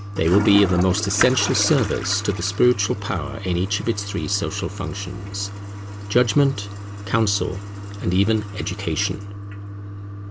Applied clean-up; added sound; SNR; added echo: none; Toilet flush; 8 dB; none.